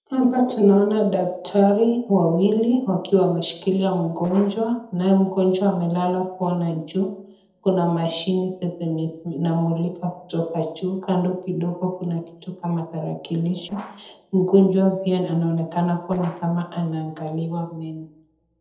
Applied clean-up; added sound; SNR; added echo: neural separator model SepFormer DNS4.